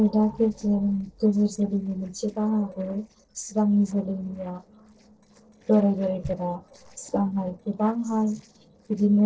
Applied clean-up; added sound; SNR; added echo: neural separator model SepFormer DNS4.